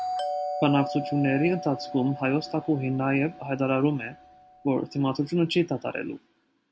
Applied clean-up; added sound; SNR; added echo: none; Doorbell; 10 dB; none.